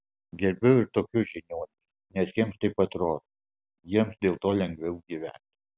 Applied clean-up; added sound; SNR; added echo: none; none; none; none.